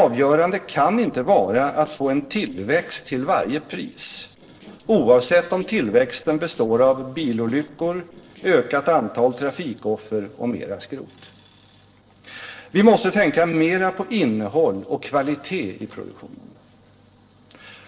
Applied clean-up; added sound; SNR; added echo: neural separator model SepFormer DNS4.